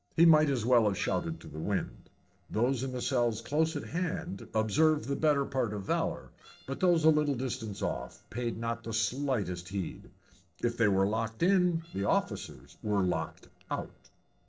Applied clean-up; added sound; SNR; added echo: neural separator model SepFormer DNS4.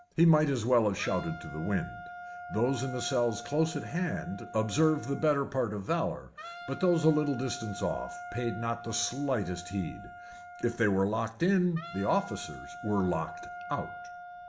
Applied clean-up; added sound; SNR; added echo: none; Wind instrument, woodwind instrument; 14 dB; reverberation time 0.6 s.